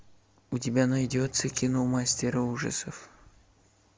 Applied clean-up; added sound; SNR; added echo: none; Engine / Truck / Car; 17 dB; none.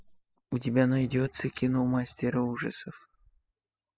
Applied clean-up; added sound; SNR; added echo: classical method spectral subtraction.